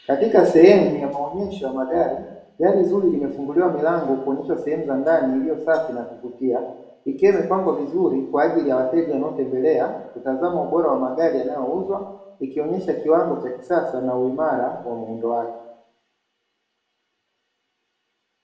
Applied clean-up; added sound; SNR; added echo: none; none; none; reverberation time 0.7 s.